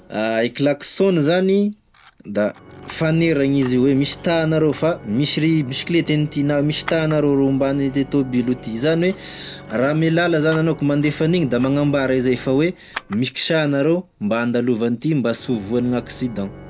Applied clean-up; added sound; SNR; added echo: none; Camera + Organ; 19 dB; none.